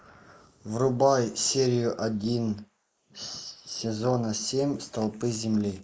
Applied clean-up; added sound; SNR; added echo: neural mask model Resemble Enhance denoiser.